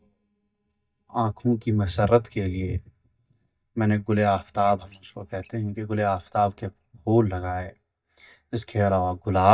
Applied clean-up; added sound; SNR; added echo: neural mask model DeepFilterNet 3.